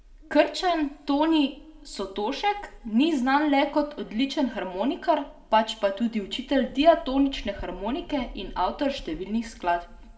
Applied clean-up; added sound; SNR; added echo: none; Bird; 20 dB; reverberation time 1.5 s.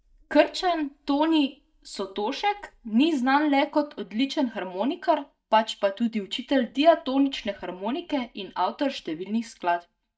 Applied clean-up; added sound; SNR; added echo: neural mask model DeepFilterNet 3.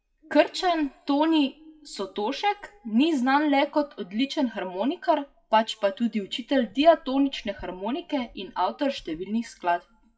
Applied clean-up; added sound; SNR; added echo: classical method WPE with log-MMSE.